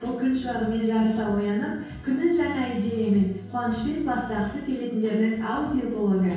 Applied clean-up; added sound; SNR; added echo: none; none; none; reverberation time 0.6 s.